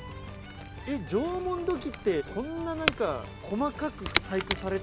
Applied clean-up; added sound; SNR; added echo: none; Crack / Crackle; 6 dB; none.